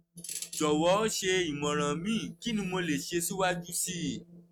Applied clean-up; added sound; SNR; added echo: neural mask model RNNoise.